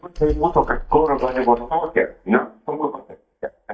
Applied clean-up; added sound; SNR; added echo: neural mask model DeepFilterNet 3.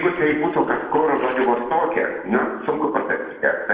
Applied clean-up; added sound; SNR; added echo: neural separator model SepFormer DNS4.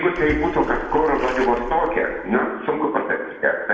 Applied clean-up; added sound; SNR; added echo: none; Splash, splatter; 13 dB; reverberation time 1.3 s.